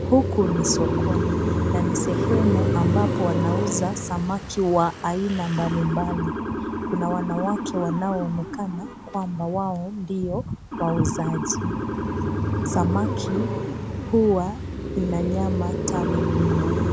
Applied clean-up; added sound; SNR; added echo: none; Car passing by + Motor vehicle (road) / Siren; 0 dB; none.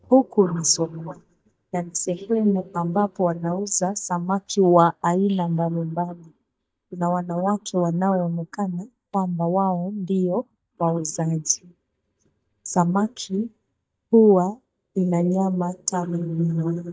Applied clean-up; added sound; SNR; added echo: neural mask model DeepFilterNet 3.